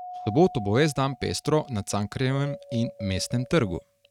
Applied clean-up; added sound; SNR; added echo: neural mask model RNNoise.